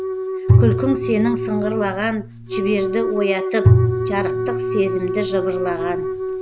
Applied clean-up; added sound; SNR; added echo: none; Wind instrument, woodwind instrument + Bowed string instrument; -3 dB; none.